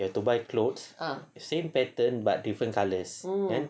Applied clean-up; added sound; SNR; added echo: none; none; none; none.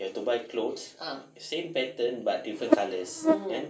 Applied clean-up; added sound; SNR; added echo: none; Buzz; -5 dB; reverberation time 0.3 s.